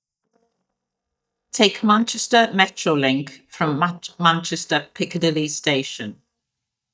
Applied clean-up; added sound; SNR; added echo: neural mask model DeepFilterNet 3.